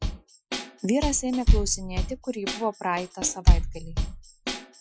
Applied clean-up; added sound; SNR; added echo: classical method Wiener filter.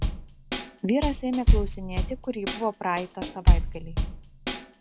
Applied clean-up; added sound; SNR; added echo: none; Bass drum / Snare drum / Drum kit; -5 dB; none.